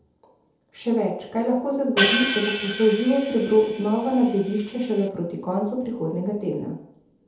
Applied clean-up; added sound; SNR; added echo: none; Hi-hat; 5 dB; reverberation time 0.8 s.